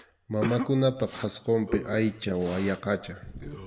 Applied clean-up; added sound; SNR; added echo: none; Respiratory sounds; 11 dB; reverberation time 1.0 s.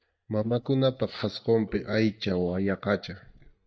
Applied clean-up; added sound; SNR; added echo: neural mask model DeepFilterNet 3.